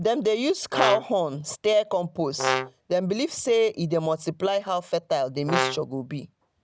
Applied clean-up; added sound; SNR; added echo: none; Brass instrument; 3 dB; none.